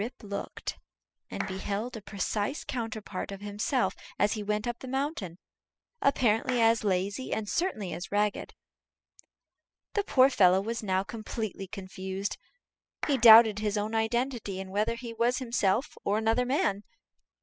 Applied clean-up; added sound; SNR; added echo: classical method spectral subtraction.